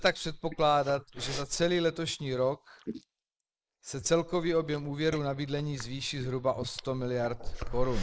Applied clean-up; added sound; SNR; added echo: neural mask model Resemble Enhance denoiser.